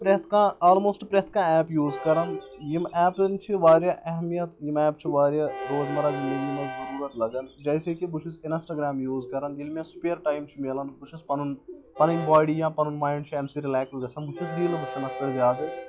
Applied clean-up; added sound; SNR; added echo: classical method log-MMSE.